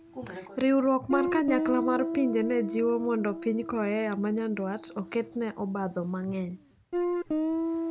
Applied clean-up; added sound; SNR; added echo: none; Guitar; 5 dB; none.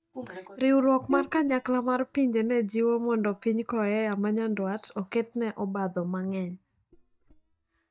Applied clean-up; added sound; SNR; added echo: neural mask model DeepFilterNet 3.